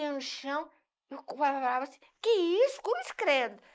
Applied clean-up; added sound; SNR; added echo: neural mask model Resemble Enhance denoiser.